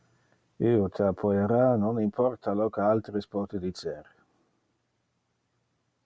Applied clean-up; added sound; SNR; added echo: none; none; none; none.